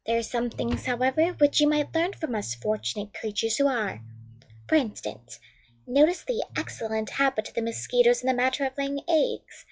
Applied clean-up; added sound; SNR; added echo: classical method log-MMSE.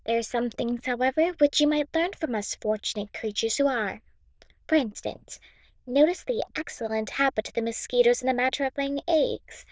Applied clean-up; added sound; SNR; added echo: neural diffusion model UNIVERSE++.